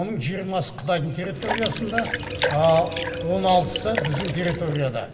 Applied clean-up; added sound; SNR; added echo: none; Liquid; 5 dB; reverberation time 1.8 s.